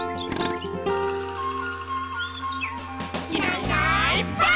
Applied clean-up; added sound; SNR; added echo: none; Tools; 12 dB; none.